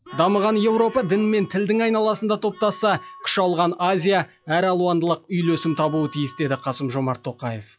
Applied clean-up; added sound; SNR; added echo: classical method log-MMSE.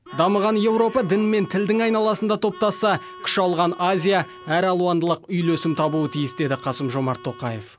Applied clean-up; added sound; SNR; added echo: none; Harmonica; 19 dB; none.